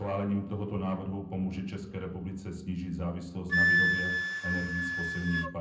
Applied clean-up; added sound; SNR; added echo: none; Wind instrument, woodwind instrument; -1 dB; reverberation time 0.6 s.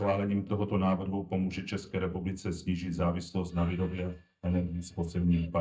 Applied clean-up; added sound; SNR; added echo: neural mask model DeepFilterNet 3.